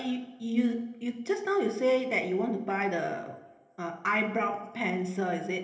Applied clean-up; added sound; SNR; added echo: none; none; none; reverberation time 1.0 s.